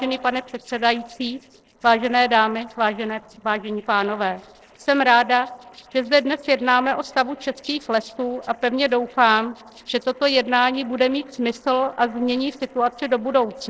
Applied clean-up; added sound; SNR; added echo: neural separator model SepFormer DNS4.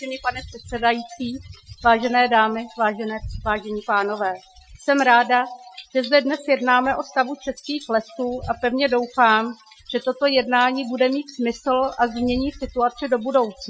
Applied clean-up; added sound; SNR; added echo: classical method Wiener filter.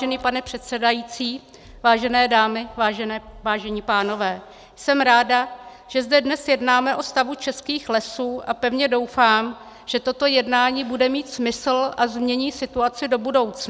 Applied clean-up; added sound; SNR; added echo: none; none; none; none.